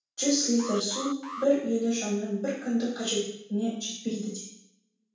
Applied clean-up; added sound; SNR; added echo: none; Alarm; 13 dB; reverberation time 0.7 s.